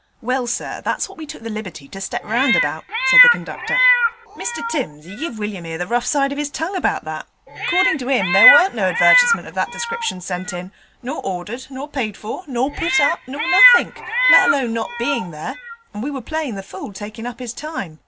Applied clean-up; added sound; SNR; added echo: none; Meow; -5 dB; none.